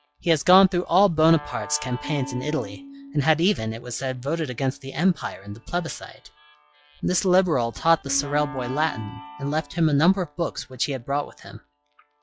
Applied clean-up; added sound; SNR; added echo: classical method log-MMSE.